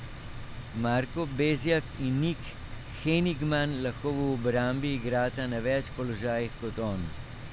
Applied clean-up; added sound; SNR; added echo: none; Fire + Rain; 10 dB; none.